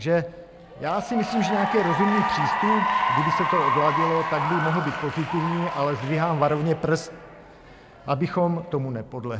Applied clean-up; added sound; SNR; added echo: none; Applause / Cheering; 2 dB; none.